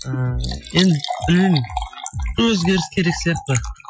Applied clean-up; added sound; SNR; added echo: classical method Wiener filter.